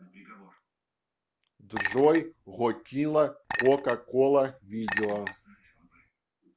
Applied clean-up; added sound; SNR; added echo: none; Chink, clink; 9 dB; none.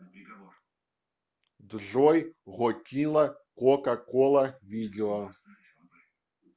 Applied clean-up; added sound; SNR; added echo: none; none; none; none.